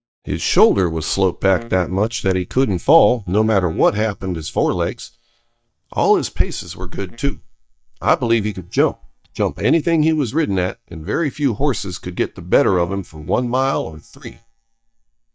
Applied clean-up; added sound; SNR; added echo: neural mask model DeepFilterNet 3.